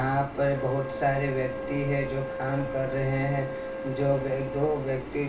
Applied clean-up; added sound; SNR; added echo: none; Wind instrument, woodwind instrument; 8 dB; reverberation time 0.3 s.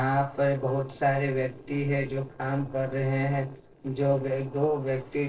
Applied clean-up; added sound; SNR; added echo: neural separator model SepFormer DNS4.